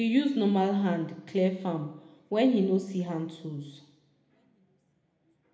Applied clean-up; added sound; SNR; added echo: none; none; none; reverberation time 0.9 s.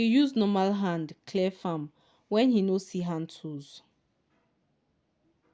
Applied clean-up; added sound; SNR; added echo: none; none; none; none.